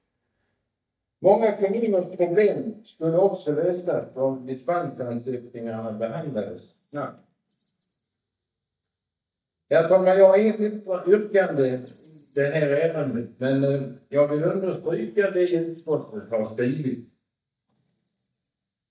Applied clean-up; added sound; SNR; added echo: neural mask model DeepFilterNet 3.